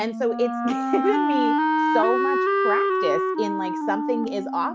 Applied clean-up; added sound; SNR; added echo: none; Wind instrument, woodwind instrument; -3 dB; none.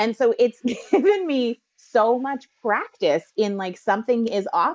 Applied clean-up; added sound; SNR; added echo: neural mask model Resemble Enhance denoiser.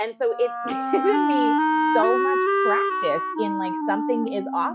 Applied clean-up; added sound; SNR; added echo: classical method log-MMSE.